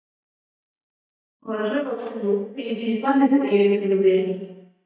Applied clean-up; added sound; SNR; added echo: neural mask model DeepFilterNet 3.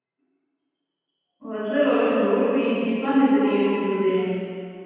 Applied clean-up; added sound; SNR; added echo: none; Wind instrument, woodwind instrument; 17 dB; reverberation time 2.1 s.